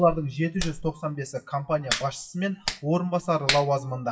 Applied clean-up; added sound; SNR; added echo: classical method WPE with log-MMSE.